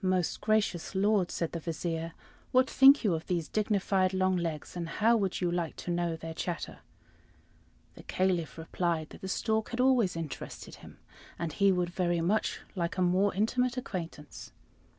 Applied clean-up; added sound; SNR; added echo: none; none; none; none.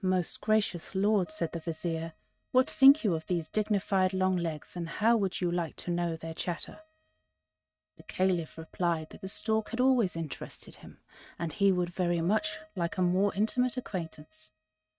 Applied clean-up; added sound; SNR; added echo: neural mask model RNNoise.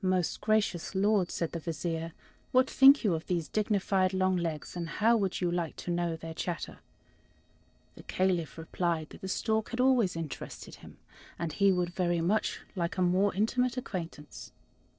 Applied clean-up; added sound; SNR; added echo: neural separator model SepFormer DNS4.